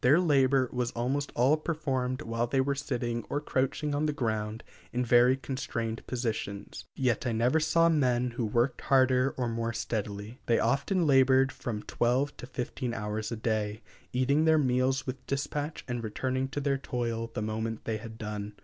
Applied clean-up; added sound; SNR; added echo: none; none; none; none.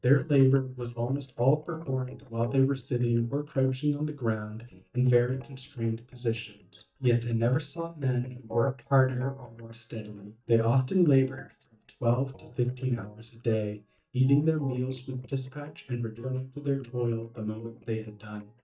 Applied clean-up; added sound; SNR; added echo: neural mask model DeepFilterNet 3.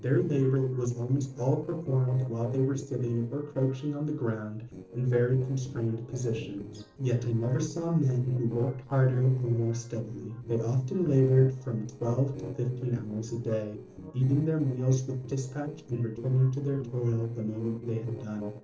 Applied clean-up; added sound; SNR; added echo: neural separator model SepFormer DNS4.